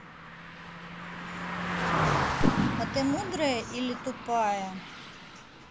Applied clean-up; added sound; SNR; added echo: none; Fireworks + Car passing by; -2 dB; none.